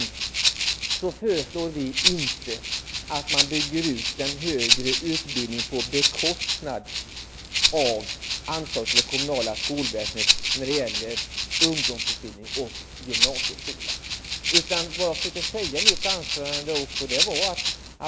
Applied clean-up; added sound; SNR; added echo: none; Rattle (instrument); -4 dB; none.